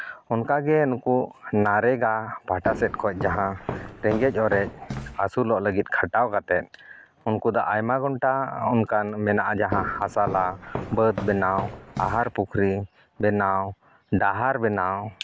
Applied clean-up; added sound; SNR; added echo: none; Walk, footsteps; 11 dB; none.